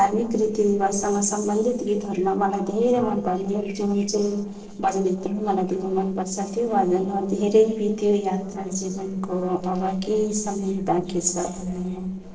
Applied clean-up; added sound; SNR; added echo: neural separator model SepFormer DNS4.